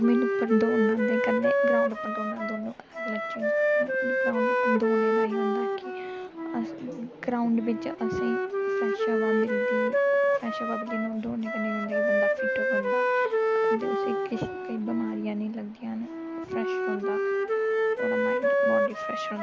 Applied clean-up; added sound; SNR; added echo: none; Wind instrument, woodwind instrument; -5 dB; none.